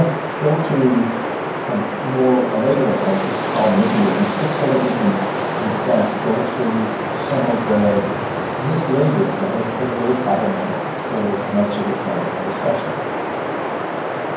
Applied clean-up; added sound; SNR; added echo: none; Wind; 3 dB; reverberation time 0.9 s.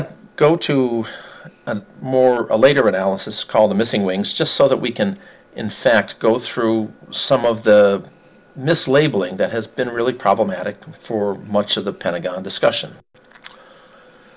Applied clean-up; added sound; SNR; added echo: none; none; none; none.